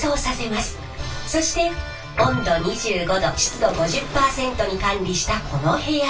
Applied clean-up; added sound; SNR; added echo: none; Fowl; 16 dB; reverberation time 0.2 s.